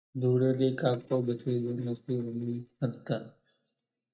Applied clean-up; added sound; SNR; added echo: neural mask model DeepFilterNet 3.